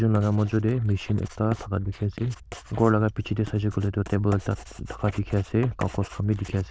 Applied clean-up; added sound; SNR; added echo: neural diffusion model UNIVERSE++.